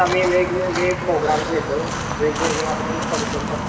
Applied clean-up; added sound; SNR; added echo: none; Walk, footsteps; 3 dB; reverberation time 2.8 s.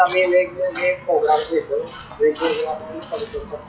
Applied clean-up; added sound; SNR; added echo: classical method WPE with log-MMSE.